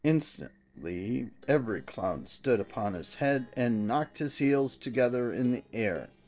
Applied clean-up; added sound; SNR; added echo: neural separator model SepFormer DNS4.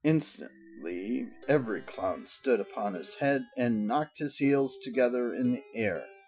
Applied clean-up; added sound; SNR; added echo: classical method Wiener filter.